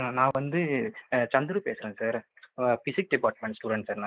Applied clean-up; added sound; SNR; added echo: neural mask model Resemble Enhance denoiser.